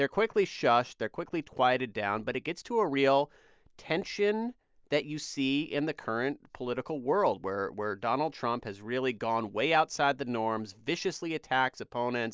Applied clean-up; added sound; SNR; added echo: none; none; none; none.